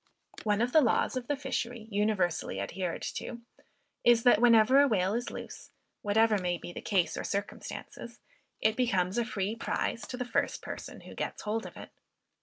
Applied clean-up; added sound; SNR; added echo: none; none; none; none.